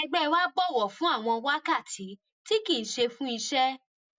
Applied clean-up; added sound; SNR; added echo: none; none; none; none.